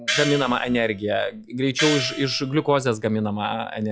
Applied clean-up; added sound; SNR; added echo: classical method log-MMSE.